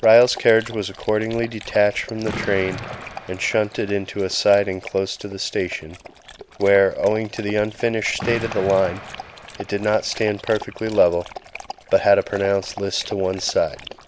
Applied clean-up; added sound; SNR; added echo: none; Explosion + Dog; 15 dB; none.